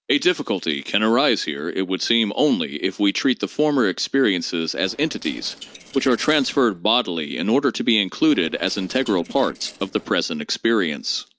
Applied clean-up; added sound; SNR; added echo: neural separator model SepFormer DNS4.